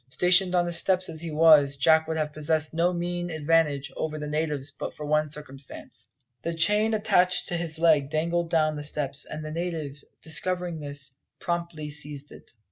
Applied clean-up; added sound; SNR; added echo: none; none; none; none.